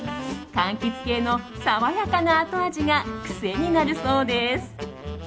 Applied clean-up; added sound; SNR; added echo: none; none; none; none.